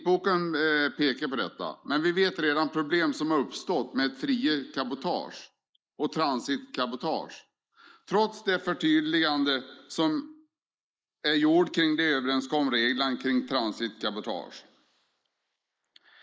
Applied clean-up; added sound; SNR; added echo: neural mask model Resemble Enhance denoiser.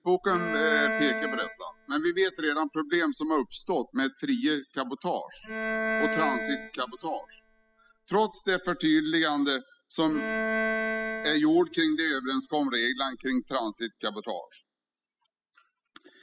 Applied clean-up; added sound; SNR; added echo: classical method spectral subtraction.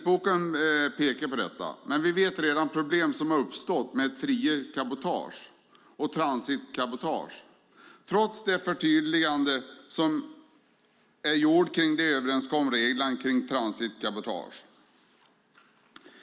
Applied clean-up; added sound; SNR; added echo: none; none; none; none.